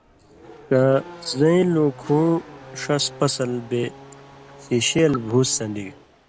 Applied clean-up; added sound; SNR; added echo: none; Race car, auto racing / Accelerating, revving, vroom; 20 dB; none.